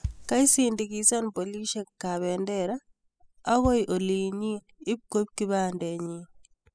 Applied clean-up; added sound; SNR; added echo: classical method spectral subtraction.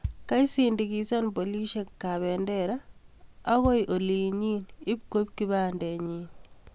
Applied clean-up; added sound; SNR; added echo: none; Bass drum; 16 dB; none.